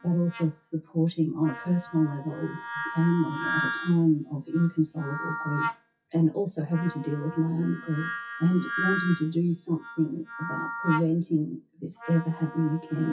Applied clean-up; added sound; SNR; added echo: classical method WPE with log-MMSE.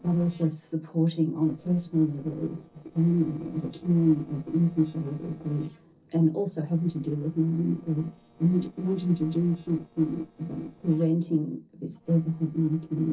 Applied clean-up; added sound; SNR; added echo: neural separator model SepFormer DNS4.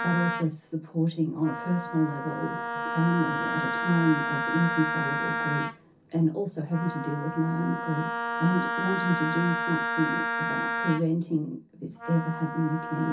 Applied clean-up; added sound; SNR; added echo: none; Wind instrument, woodwind instrument; 3 dB; reverberation time 0.3 s.